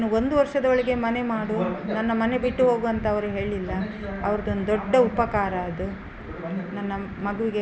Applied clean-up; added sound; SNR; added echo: none; none; none; none.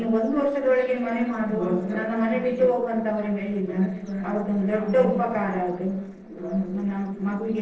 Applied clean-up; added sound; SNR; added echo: neural separator model SepFormer DNS4.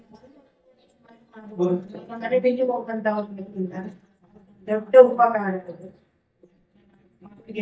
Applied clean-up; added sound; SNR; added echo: neural mask model DeepFilterNet 3.